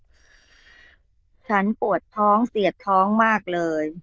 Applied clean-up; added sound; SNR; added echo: neural diffusion model UNIVERSE++.